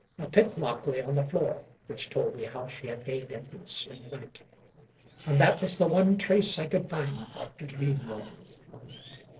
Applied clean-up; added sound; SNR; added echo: neural separator model SepFormer DNS4.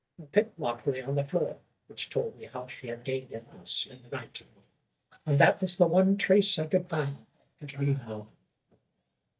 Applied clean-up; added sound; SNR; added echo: neural mask model DeepFilterNet 3.